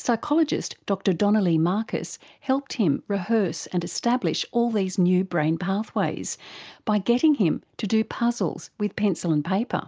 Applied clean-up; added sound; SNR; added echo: none; none; none; none.